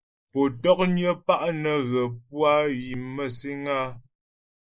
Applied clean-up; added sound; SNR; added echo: neural mask model Resemble Enhance denoiser.